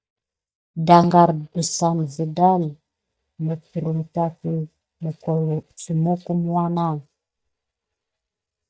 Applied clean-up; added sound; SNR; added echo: neural mask model DeepFilterNet 3.